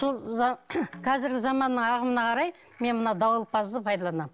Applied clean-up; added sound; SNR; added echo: none; none; none; none.